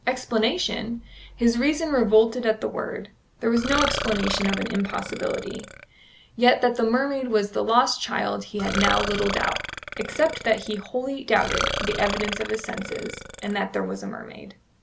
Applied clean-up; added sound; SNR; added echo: none; Burping, eructation; 6 dB; none.